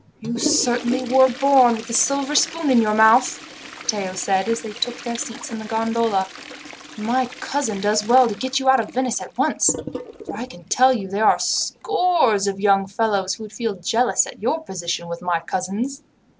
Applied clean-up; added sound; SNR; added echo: none; Toilet flush; 15 dB; none.